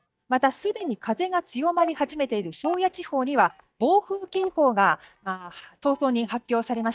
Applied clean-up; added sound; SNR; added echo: neural mask model DeepFilterNet 3.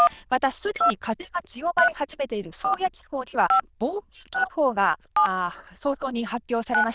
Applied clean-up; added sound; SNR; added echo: neural diffusion model UNIVERSE++.